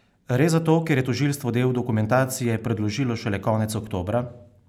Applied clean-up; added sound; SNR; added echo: none; none; none; none.